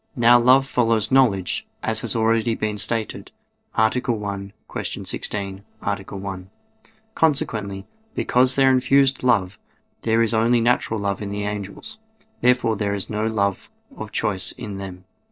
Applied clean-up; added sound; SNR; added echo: neural separator model SepFormer DNS4.